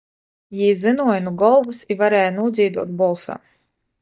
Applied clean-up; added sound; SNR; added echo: neural mask model DeepFilterNet 3.